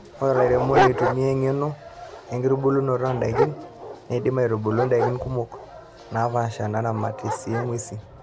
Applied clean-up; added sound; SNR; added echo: none; Dog; 5 dB; none.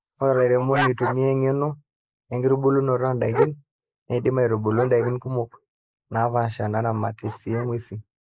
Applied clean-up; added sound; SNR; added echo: neural mask model Resemble Enhance denoiser.